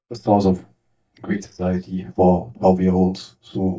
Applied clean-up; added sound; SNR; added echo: neural mask model DeepFilterNet 3.